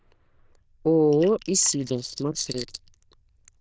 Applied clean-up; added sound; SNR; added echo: neural diffusion model UNIVERSE++.